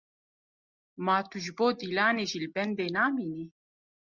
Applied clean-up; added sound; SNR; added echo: none; none; none; none.